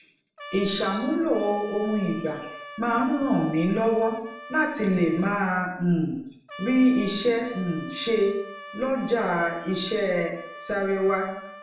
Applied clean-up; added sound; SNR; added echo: none; Trumpet; 16 dB; reverberation time 0.7 s.